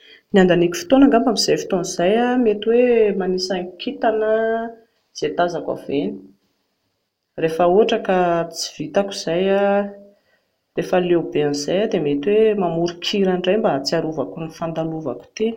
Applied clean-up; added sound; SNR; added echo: none; none; none; none.